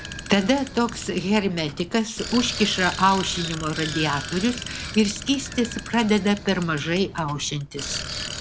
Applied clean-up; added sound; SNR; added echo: none; Bicycle; 10 dB; none.